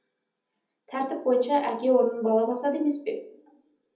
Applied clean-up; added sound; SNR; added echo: none; none; none; reverberation time 0.7 s.